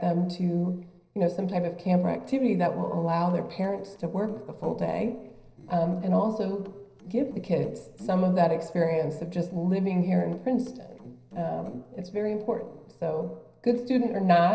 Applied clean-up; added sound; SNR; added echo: neural separator model SepFormer DNS4.